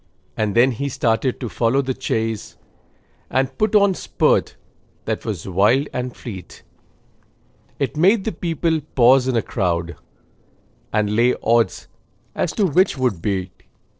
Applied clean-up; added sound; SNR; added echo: neural separator model SepFormer DNS4.